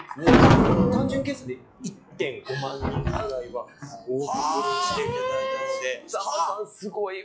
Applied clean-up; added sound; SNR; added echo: classical method log-MMSE.